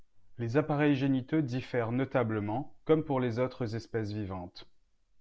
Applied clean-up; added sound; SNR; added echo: none; none; none; none.